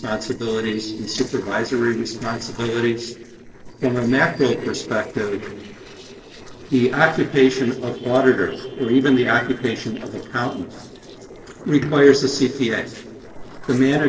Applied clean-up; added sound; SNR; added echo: neural separator model SepFormer DNS4.